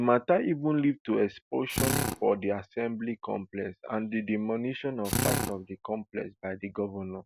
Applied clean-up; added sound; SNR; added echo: none; Drill; 0 dB; none.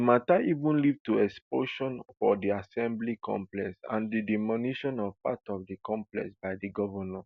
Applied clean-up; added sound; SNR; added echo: none; none; none; none.